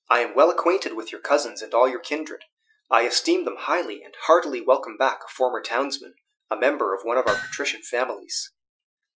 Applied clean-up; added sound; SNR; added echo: classical method Wiener filter.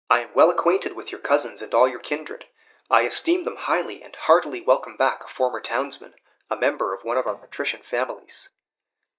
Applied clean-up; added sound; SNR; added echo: neural mask model DeepFilterNet 3.